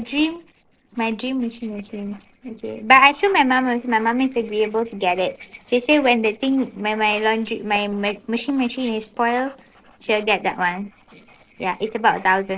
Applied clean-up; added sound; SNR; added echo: neural separator model SepFormer DNS4.